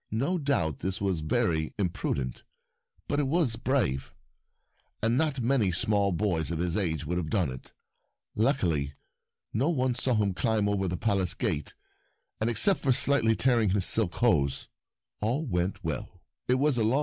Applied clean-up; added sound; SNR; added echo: none; none; none; none.